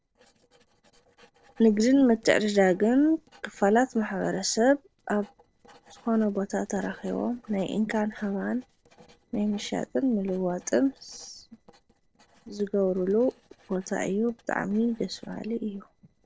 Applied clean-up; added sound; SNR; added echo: neural separator model SepFormer DNS4.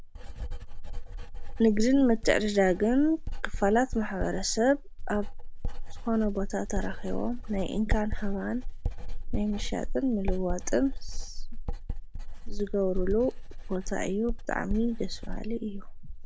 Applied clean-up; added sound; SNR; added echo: none; Writing; 2 dB; none.